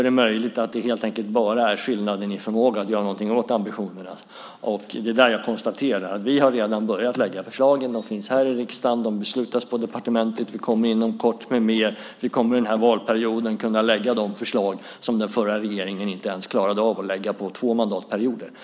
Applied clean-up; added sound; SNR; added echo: none; none; none; none.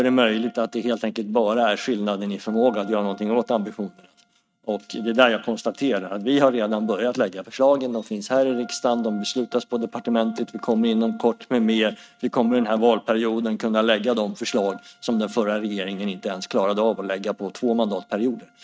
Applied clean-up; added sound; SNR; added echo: neural mask model RNNoise.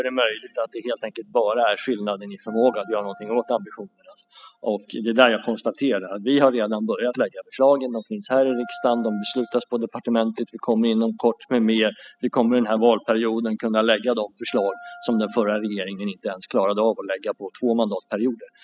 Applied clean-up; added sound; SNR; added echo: classical method spectral subtraction.